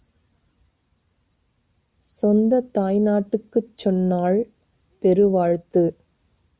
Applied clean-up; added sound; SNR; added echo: none; none; none; none.